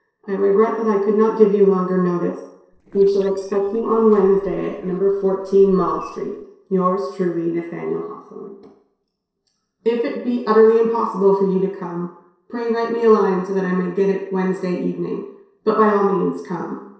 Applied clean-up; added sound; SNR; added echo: neural separator model SepFormer DNS4.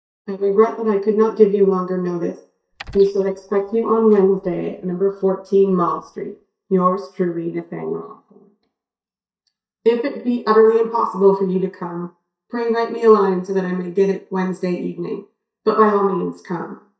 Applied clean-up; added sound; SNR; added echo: neural mask model DeepFilterNet 3.